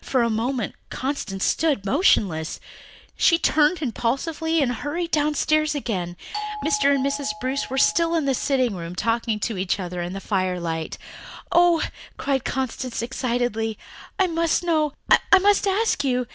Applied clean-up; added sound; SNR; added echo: none; Doorbell; 11 dB; none.